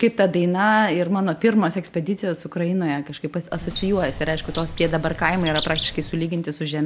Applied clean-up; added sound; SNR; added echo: none; Bird; 5 dB; none.